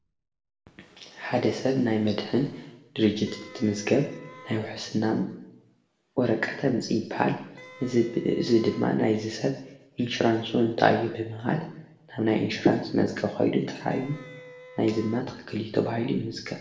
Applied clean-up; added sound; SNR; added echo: none; Wind instrument, woodwind instrument; 20 dB; reverberation time 0.8 s.